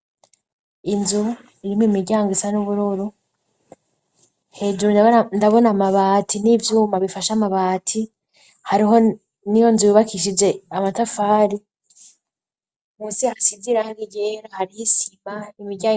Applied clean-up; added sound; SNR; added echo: none; none; none; none.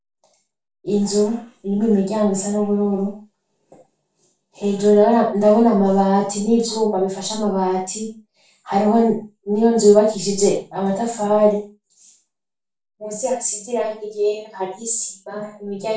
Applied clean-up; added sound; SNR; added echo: none; none; none; reverberation time 0.3 s.